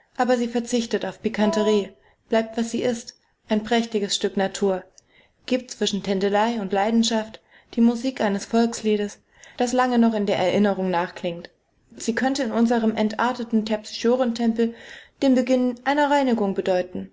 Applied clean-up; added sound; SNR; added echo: none; Wind instrument, woodwind instrument; 8 dB; none.